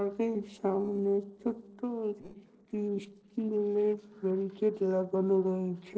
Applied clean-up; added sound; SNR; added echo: neural separator model SepFormer DNS4.